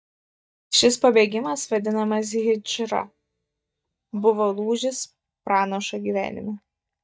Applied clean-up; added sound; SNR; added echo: neural mask model DeepFilterNet 3.